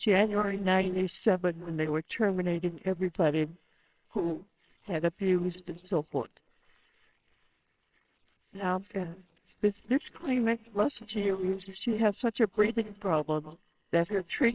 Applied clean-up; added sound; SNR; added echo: neural separator model SepFormer WHAMR!.